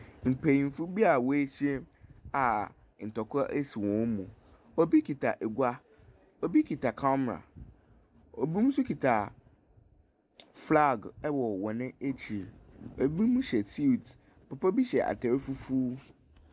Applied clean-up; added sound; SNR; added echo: none; none; none; none.